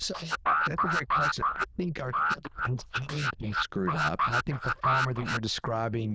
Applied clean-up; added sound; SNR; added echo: neural diffusion model UNIVERSE++.